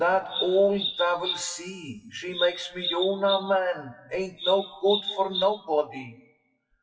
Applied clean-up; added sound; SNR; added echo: classical method WPE with log-MMSE.